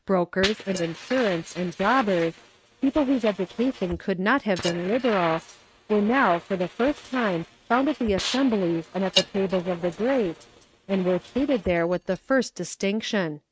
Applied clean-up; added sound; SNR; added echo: neural mask model RNNoise.